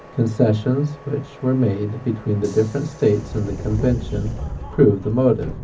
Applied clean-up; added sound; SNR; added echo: none; Subway, metro, underground; 12 dB; reverberation time 0.4 s.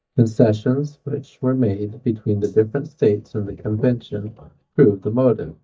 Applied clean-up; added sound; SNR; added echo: neural mask model DeepFilterNet 3.